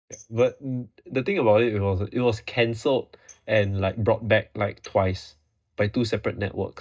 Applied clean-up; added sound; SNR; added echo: neural mask model DeepFilterNet 3.